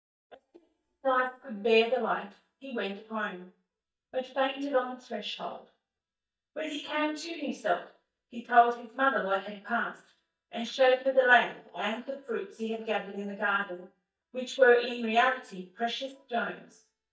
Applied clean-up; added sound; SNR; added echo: neural mask model DeepFilterNet 3.